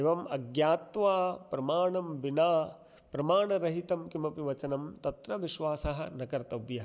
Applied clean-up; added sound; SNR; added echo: none; none; none; none.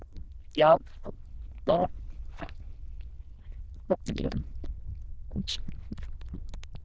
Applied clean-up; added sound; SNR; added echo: neural diffusion model UNIVERSE++.